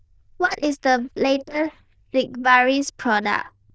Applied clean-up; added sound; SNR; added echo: neural diffusion model UNIVERSE++.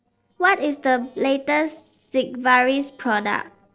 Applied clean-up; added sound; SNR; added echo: neural separator model SepFormer DNS4.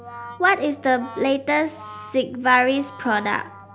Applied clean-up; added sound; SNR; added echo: none; Brass instrument; 19 dB; none.